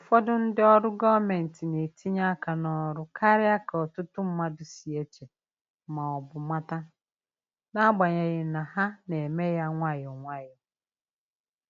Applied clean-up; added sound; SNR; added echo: none; none; none; none.